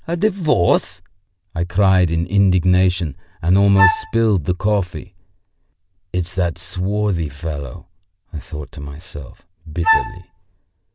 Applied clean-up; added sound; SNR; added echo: none; Wind instrument, woodwind instrument; 1 dB; none.